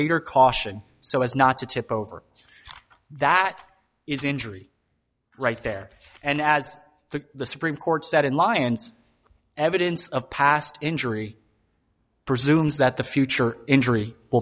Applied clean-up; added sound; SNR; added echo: none; none; none; none.